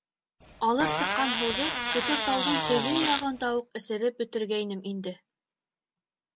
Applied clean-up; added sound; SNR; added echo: none; Fart; -1 dB; none.